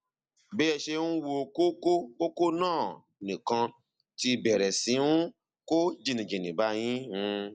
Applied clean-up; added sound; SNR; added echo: none; none; none; none.